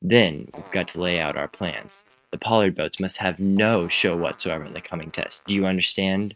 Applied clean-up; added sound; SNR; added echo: neural mask model RNNoise.